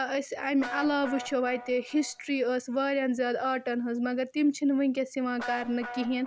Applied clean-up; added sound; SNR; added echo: none; Guitar; 16 dB; none.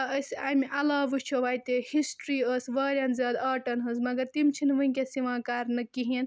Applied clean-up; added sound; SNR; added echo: none; none; none; none.